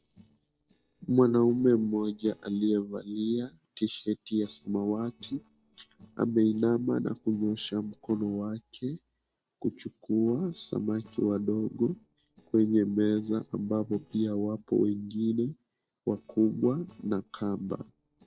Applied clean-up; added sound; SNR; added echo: neural separator model SepFormer DNS4.